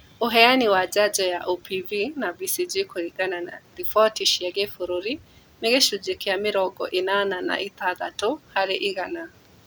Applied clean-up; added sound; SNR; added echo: none; none; none; none.